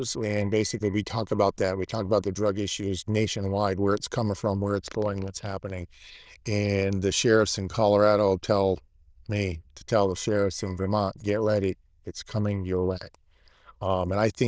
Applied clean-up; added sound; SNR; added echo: neural diffusion model UNIVERSE++.